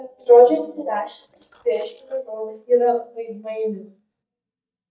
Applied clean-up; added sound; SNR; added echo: neural mask model DeepFilterNet 3.